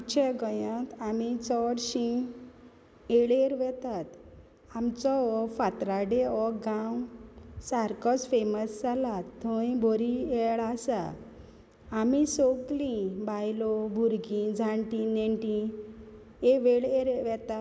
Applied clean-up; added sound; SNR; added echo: none; none; none; none.